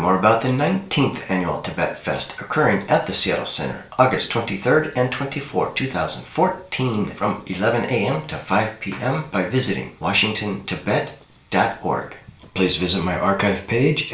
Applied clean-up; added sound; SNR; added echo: neural separator model SepFormer DNS4.